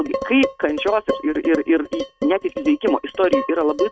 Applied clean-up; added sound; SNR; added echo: neural mask model RNNoise.